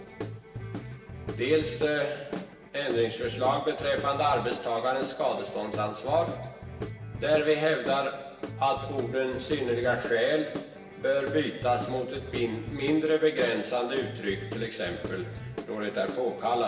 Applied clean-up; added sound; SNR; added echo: none; Guitar / Drum; 10 dB; reverberation time 1.1 s.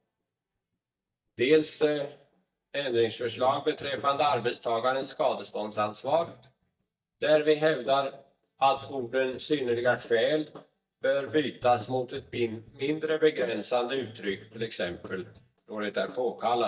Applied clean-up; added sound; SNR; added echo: neural mask model DeepFilterNet 3.